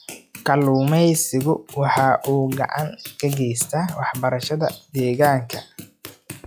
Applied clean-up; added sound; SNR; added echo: classical method log-MMSE.